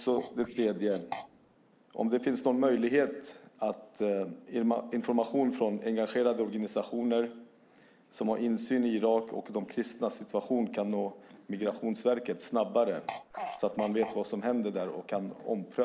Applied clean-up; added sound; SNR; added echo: neural mask model Resemble Enhance denoiser.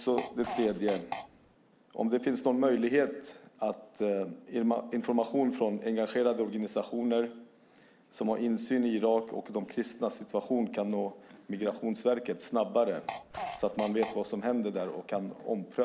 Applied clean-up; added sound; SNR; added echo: none; Fart; 9 dB; none.